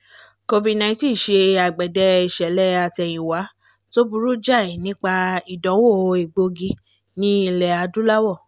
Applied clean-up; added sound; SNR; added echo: none; none; none; none.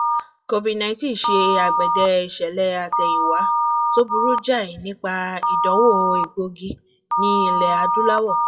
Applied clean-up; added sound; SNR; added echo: classical method WPE with log-MMSE.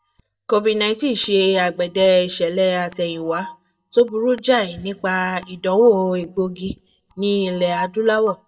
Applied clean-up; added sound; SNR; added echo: neural mask model DeepFilterNet 3.